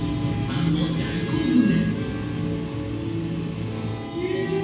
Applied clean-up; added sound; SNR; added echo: none; Harmonica; 17 dB; reverberation time 1.2 s.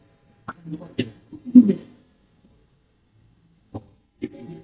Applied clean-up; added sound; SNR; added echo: neural mask model DeepFilterNet 3.